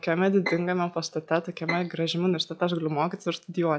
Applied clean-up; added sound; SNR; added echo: classical method log-MMSE.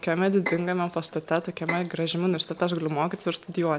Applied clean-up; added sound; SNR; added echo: none; Bowed string instrument; 12 dB; none.